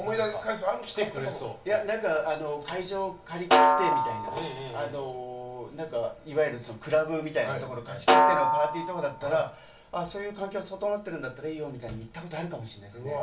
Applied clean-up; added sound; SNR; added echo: none; Snare drum; -5 dB; reverberation time 0.2 s.